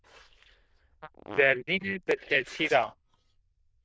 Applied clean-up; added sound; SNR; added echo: neural diffusion model UNIVERSE++.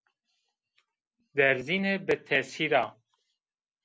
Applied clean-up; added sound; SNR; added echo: none; none; none; none.